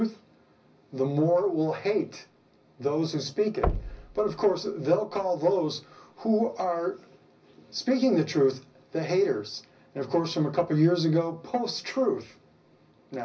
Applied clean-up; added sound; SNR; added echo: none; Knock; 9 dB; reverberation time 0.4 s.